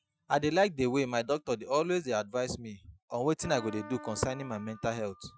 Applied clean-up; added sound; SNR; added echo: classical method Wiener filter.